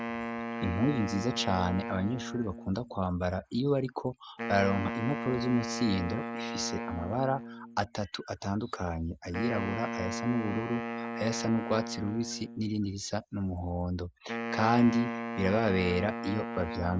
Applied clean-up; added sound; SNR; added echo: none; Wind instrument, woodwind instrument; 6 dB; none.